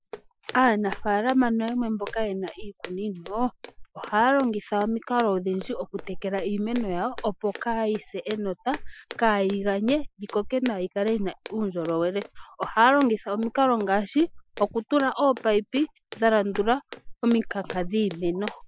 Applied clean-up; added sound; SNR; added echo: classical method Wiener filter.